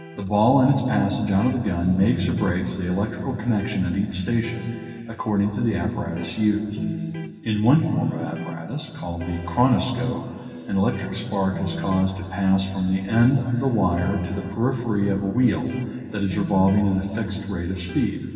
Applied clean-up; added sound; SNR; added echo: none; Electric guitar; 15 dB; reverberation time 2.4 s.